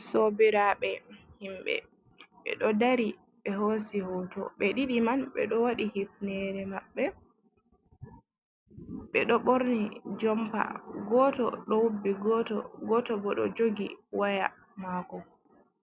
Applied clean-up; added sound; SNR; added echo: none; none; none; none.